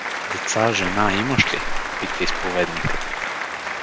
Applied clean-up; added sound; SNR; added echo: none; Applause + Walk, footsteps; 1 dB; none.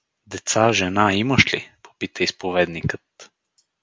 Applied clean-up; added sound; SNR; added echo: none; none; none; none.